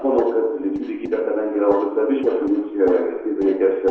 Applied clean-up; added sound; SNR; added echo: neural separator model SepFormer DNS4.